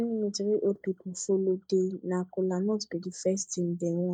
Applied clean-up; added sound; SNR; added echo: neural mask model DeepFilterNet 3.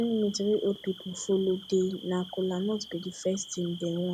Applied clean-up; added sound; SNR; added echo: none; Cricket; 18 dB; none.